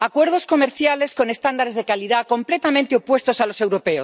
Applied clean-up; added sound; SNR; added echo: neural mask model DeepFilterNet 3.